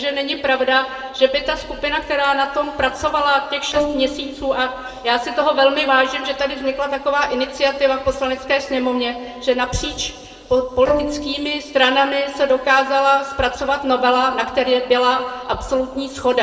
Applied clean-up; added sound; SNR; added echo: neural separator model SepFormer DNS4.